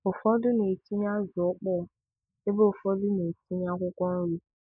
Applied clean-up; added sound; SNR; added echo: neural mask model Resemble Enhance denoiser.